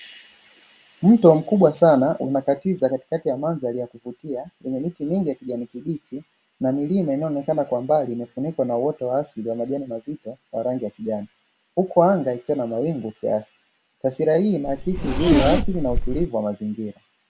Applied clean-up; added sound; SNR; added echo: none; Zipper (clothing); -2 dB; none.